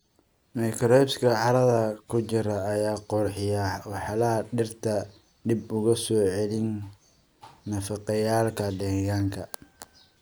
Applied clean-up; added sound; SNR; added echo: none; none; none; none.